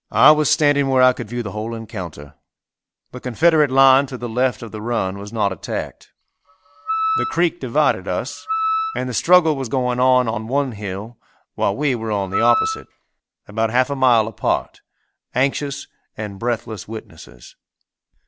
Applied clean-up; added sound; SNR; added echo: none; Wind instrument, woodwind instrument; 5 dB; none.